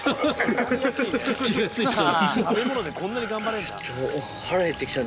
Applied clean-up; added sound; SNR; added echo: none; Wind instrument, woodwind instrument; 18 dB; none.